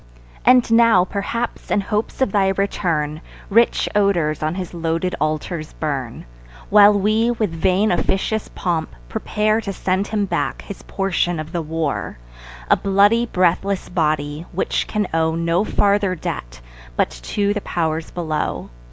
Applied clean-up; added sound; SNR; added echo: none; none; none; none.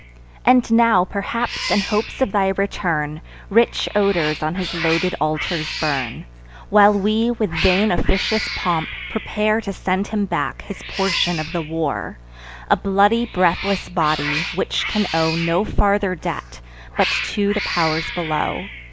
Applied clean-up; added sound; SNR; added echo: none; Cat; 10 dB; none.